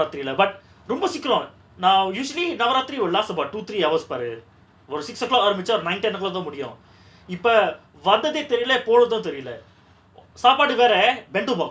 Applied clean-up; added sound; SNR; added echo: none; none; none; none.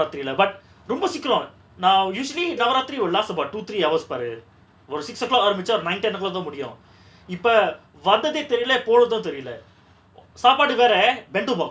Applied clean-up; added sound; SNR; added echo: none; Cowbell; 18 dB; none.